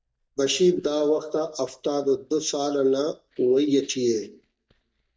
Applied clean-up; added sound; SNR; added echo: neural mask model DeepFilterNet 3.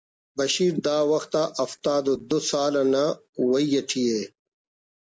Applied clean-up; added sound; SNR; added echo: none; none; none; none.